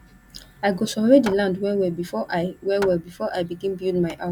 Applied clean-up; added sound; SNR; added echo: none; Hammer; 19 dB; none.